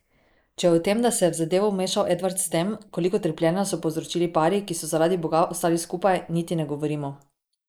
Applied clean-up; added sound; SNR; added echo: neural mask model Resemble Enhance denoiser.